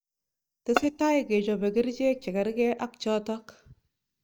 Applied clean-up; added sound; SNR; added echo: neural mask model DeepFilterNet 3.